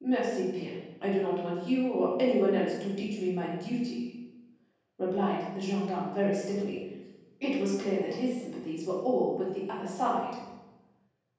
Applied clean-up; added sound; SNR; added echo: none; none; none; reverberation time 1.3 s.